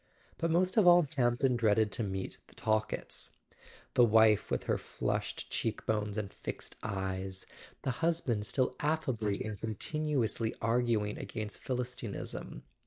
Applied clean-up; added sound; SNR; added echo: neural mask model Resemble Enhance denoiser.